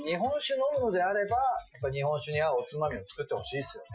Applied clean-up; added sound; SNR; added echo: classical method Wiener filter.